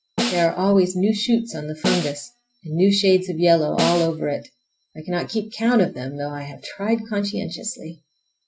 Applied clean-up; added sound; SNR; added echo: none; Snare drum; 7 dB; none.